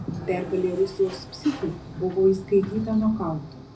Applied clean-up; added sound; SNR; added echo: none; Sliding door; 14 dB; reverberation time 0.4 s.